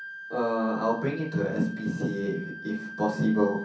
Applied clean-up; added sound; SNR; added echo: none; Wind instrument, woodwind instrument; 13 dB; reverberation time 0.6 s.